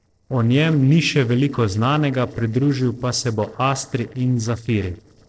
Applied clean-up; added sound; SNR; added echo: neural separator model SepFormer DNS4.